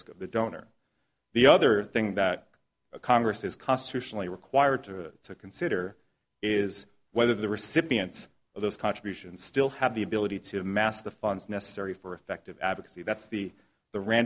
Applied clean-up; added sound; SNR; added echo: none; none; none; none.